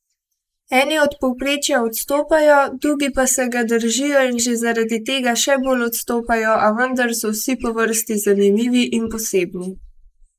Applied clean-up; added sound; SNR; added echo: neural mask model Resemble Enhance denoiser.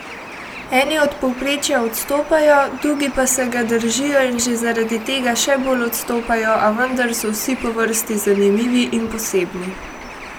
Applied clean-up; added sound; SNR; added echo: none; Bird; 14 dB; none.